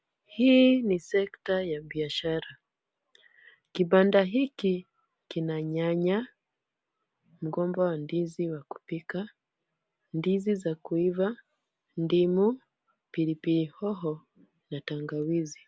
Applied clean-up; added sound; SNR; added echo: none; none; none; none.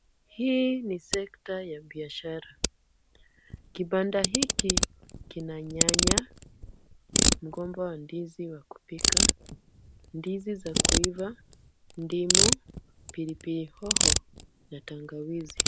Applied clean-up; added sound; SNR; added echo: none; Ratchet, pawl; -5 dB; none.